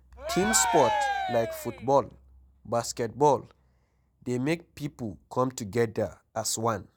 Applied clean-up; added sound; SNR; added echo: none; Cheering; 1 dB; none.